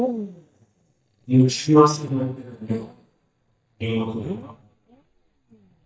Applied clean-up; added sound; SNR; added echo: neural mask model DeepFilterNet 3.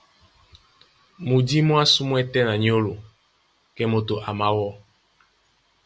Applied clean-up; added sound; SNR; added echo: none; none; none; none.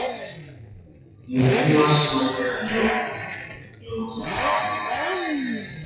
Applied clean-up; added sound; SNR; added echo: classical method WPE with log-MMSE.